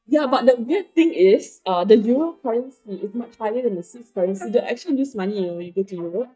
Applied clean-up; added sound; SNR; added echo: neural mask model DeepFilterNet 3.